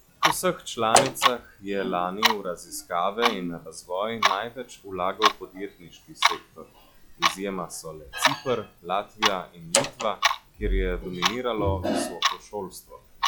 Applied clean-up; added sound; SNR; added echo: classical method log-MMSE.